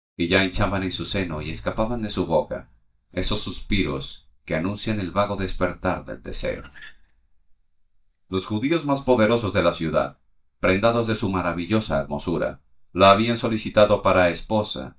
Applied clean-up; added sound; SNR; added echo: neural mask model DeepFilterNet 3.